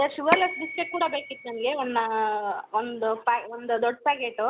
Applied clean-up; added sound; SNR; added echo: none; Bell / Telephone; 4 dB; none.